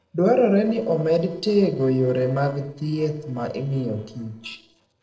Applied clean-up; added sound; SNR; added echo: neural separator model SepFormer DNS4.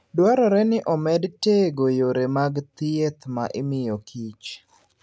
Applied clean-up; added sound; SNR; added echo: none; none; none; none.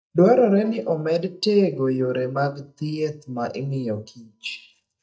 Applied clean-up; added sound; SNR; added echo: neural mask model DeepFilterNet 3.